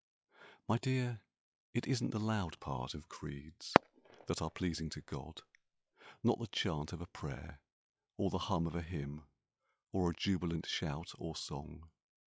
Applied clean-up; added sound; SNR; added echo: classical method log-MMSE.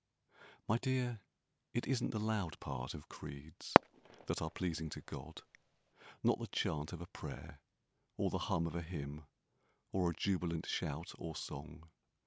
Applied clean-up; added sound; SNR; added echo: none; Fireworks; -3 dB; none.